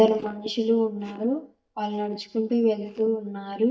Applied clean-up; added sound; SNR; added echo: neural mask model DeepFilterNet 3.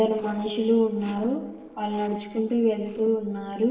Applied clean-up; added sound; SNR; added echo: neural separator model SepFormer DNS4.